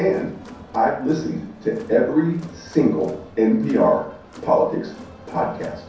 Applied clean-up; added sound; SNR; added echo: none; Crowd; 20 dB; reverberation time 0.6 s.